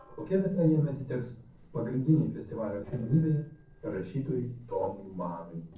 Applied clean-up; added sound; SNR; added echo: neural separator model SepFormer DNS4.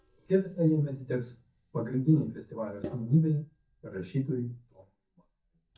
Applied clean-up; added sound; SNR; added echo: neural mask model DeepFilterNet 3.